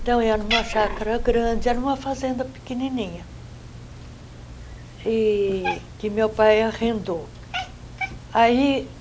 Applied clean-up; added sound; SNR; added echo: none; Cat; 9 dB; none.